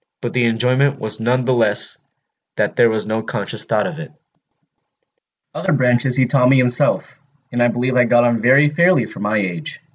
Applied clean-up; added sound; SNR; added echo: none; none; none; none.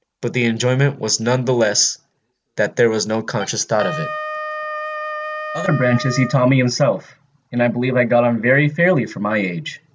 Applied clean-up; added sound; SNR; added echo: none; Wind instrument, woodwind instrument; 13 dB; none.